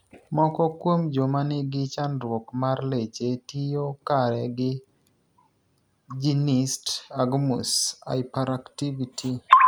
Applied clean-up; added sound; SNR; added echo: none; none; none; none.